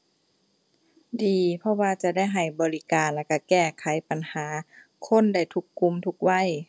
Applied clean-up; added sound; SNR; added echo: none; none; none; none.